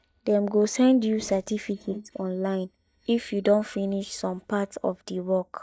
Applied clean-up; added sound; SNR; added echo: neural mask model DeepFilterNet 3.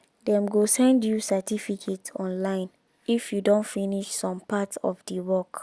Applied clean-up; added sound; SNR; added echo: none; none; none; none.